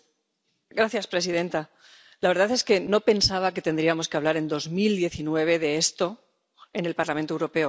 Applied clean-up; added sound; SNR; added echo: none; none; none; none.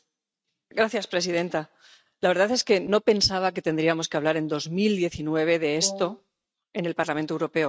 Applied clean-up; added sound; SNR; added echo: neural mask model RNNoise.